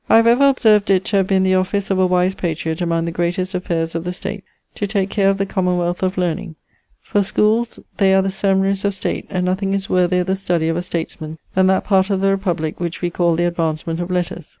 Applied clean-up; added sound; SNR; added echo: none; none; none; none.